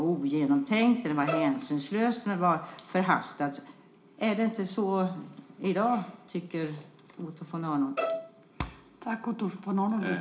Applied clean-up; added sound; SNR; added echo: none; Bowed string instrument; 6 dB; reverberation time 0.4 s.